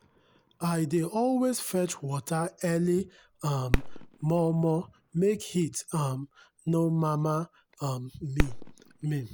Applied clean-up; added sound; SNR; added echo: none; Fireworks; 8 dB; none.